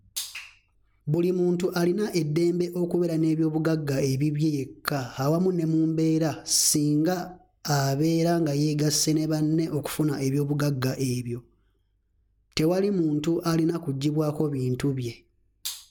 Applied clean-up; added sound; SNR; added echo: none; none; none; none.